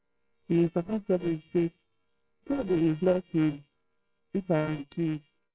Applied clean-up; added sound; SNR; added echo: neural separator model SepFormer WHAMR!.